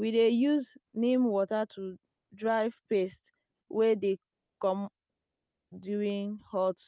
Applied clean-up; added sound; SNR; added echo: none; none; none; none.